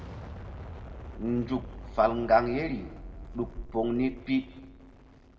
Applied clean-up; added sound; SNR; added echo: none; Explosion; 12 dB; reverberation time 1.5 s.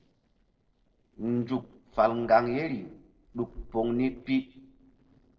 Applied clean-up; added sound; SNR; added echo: neural separator model SepFormer DNS4.